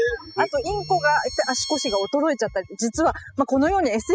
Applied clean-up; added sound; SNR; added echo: classical method spectral subtraction.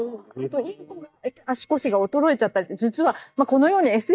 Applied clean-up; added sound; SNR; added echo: neural mask model DeepFilterNet 3.